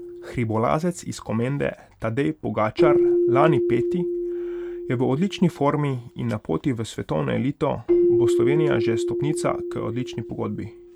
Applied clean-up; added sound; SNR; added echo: none; Keyboard (musical); 0 dB; none.